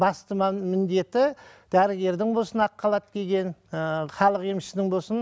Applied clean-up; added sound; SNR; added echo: none; none; none; none.